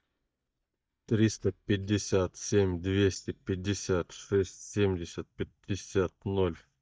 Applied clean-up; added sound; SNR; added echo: neural mask model DeepFilterNet 3.